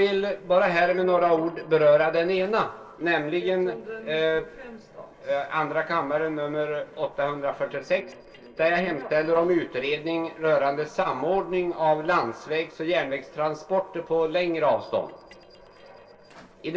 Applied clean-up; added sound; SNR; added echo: neural separator model SepFormer DNS4.